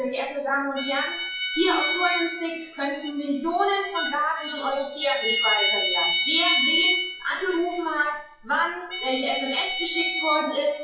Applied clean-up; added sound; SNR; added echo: classical method WPE with log-MMSE.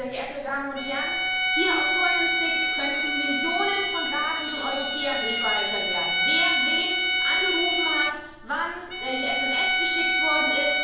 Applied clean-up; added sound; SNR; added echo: none; Bowed string instrument; -5 dB; reverberation time 1.0 s.